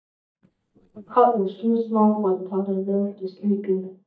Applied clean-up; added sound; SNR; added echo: neural mask model DeepFilterNet 3.